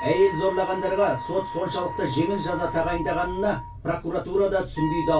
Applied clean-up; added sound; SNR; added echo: none; Wind instrument, woodwind instrument; 9 dB; reverberation time 0.2 s.